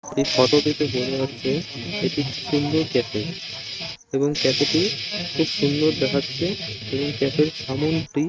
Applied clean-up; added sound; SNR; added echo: neural mask model RNNoise.